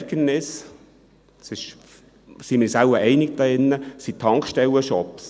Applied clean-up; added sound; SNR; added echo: none; none; none; none.